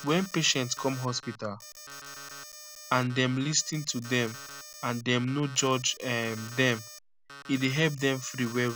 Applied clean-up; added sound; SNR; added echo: none; Alarm; 15 dB; none.